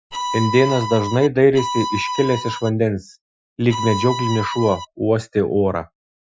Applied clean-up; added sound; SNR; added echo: classical method Wiener filter.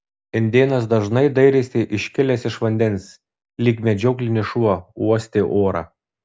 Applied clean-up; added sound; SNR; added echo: none; none; none; none.